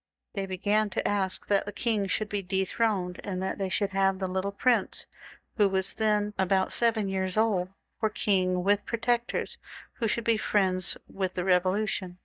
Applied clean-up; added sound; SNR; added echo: neural mask model DeepFilterNet 3.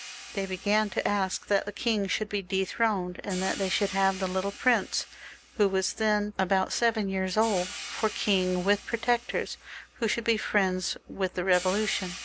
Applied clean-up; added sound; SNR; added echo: none; Hi-hat; 15 dB; none.